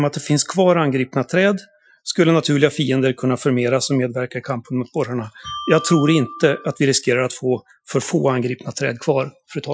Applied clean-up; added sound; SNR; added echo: classical method Wiener filter.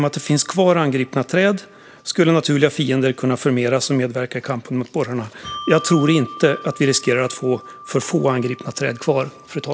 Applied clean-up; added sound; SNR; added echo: none; Bell; 19 dB; none.